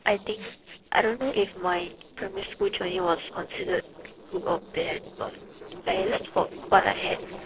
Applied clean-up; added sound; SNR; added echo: neural separator model SepFormer DNS4.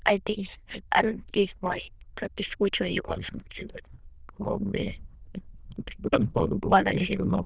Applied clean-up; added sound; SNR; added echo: neural diffusion model UNIVERSE++.